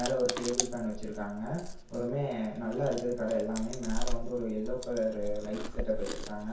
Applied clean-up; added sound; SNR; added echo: none; Chewing, mastication; 2 dB; reverberation time 0.6 s.